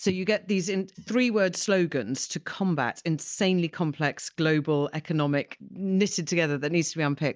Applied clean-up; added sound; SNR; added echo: none; none; none; none.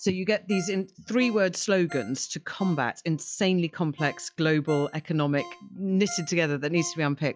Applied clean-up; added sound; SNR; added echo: classical method log-MMSE.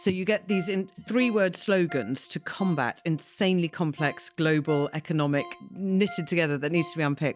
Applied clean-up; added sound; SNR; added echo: none; Ringtone; 20 dB; none.